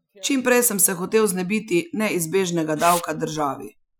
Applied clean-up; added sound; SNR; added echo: classical method Wiener filter.